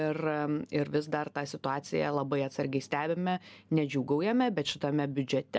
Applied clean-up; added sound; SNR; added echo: none; none; none; none.